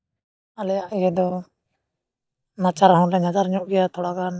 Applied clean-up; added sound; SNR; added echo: neural mask model DeepFilterNet 3.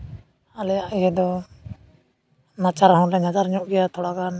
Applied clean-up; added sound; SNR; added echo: none; none; none; none.